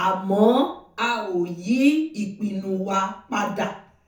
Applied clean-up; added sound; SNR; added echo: none; none; none; reverberation time 0.6 s.